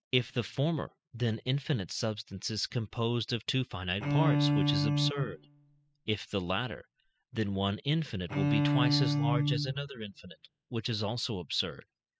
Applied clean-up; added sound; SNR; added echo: classical method spectral subtraction.